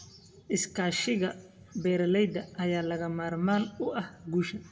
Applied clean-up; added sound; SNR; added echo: none; none; none; reverberation time 0.6 s.